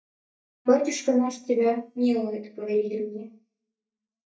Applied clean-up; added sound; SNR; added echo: neural mask model DeepFilterNet 3.